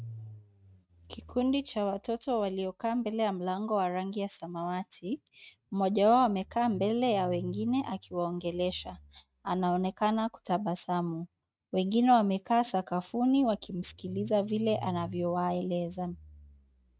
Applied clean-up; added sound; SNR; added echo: neural mask model RNNoise.